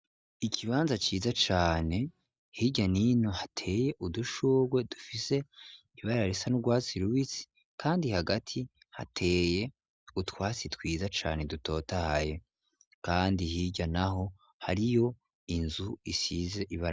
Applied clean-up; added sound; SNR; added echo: none; none; none; none.